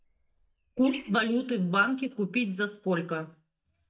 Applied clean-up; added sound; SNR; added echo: neural mask model DeepFilterNet 3.